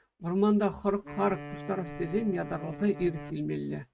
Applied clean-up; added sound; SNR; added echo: neural mask model RNNoise.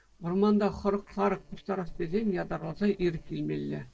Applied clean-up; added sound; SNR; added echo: neural separator model SepFormer DNS4.